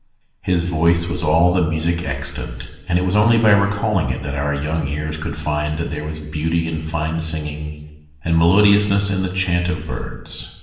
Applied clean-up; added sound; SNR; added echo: none; none; none; reverberation time 1.1 s.